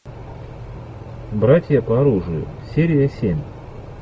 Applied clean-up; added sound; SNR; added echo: none; none; none; none.